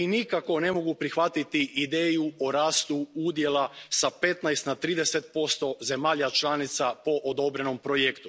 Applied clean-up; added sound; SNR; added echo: none; none; none; none.